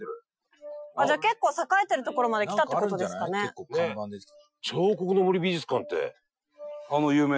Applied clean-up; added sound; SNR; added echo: classical method Wiener filter.